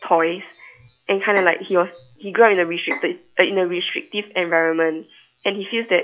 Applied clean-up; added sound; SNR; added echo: classical method log-MMSE.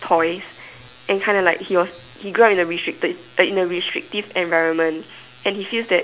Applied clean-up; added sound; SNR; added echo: none; none; none; none.